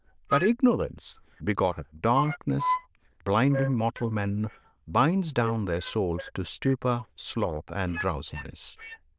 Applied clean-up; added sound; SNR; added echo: neural diffusion model UNIVERSE++.